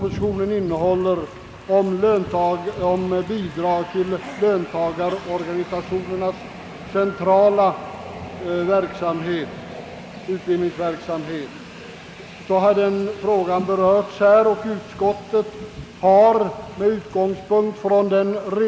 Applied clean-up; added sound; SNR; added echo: none; Train; 16 dB; none.